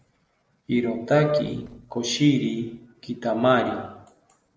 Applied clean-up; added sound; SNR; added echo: neural separator model SepFormer DNS4.